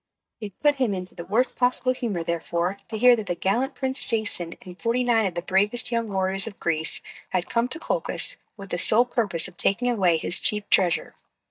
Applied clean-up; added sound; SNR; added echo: neural mask model DeepFilterNet 3.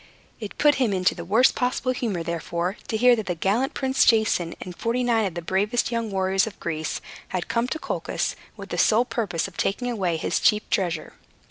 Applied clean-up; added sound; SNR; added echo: none; none; none; none.